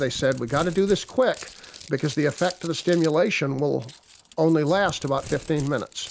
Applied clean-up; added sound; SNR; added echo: none; Crumpling, crinkling; 19 dB; none.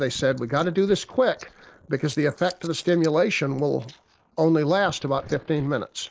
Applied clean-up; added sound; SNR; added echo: neural mask model Resemble Enhance denoiser.